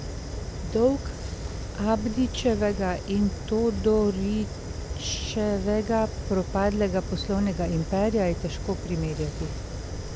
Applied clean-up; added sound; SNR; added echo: none; Fire; 6 dB; none.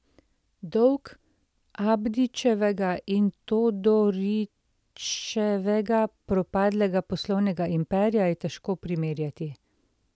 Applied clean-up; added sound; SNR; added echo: none; none; none; none.